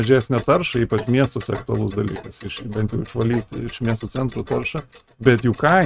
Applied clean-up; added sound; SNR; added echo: neural mask model RNNoise.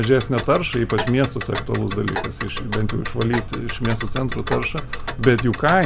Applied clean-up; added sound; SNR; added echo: none; Tick; 8 dB; none.